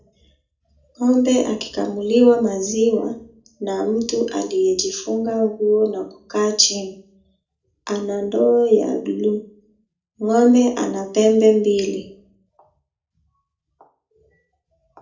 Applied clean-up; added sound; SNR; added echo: none; none; none; reverberation time 0.4 s.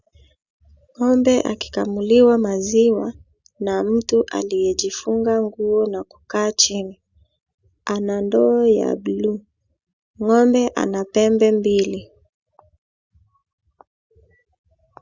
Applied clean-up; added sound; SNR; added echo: none; none; none; none.